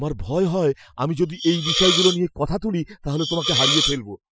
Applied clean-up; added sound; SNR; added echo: classical method Wiener filter.